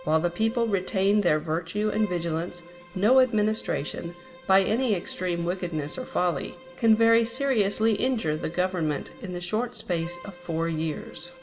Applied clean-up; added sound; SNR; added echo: none; Bowed string instrument; 20 dB; reverberation time 1.9 s.